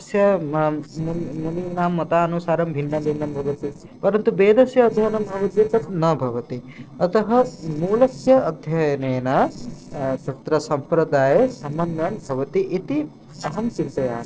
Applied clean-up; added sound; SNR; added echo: neural separator model SepFormer DNS4.